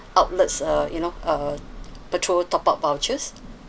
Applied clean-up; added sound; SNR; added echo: none; Thunder; 15 dB; none.